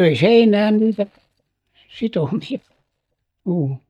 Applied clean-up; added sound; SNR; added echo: neural mask model DeepFilterNet 3.